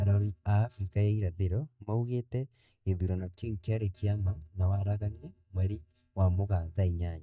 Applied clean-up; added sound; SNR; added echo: neural mask model DeepFilterNet 3.